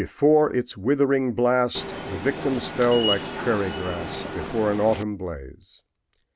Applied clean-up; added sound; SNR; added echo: none; Subway, metro, underground; 7 dB; none.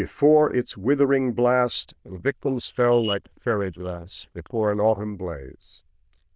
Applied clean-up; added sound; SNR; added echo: neural diffusion model UNIVERSE++.